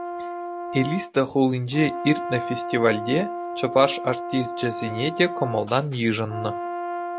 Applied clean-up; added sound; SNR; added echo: none; Brass instrument; 7 dB; none.